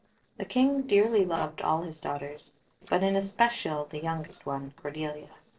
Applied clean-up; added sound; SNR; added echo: neural separator model SepFormer DNS4.